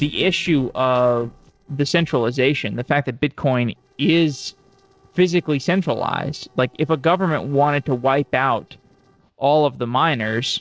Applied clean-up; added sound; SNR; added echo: neural separator model SepFormer DNS4.